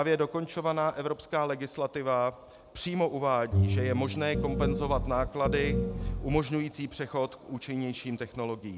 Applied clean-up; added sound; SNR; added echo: none; Piano + Bowed string instrument; 0 dB; none.